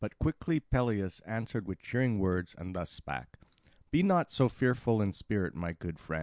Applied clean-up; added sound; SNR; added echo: none; none; none; none.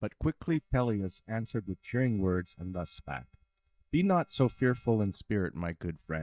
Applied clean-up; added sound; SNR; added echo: neural mask model DeepFilterNet 3.